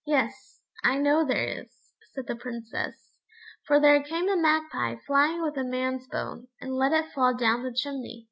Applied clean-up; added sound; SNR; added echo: none; none; none; none.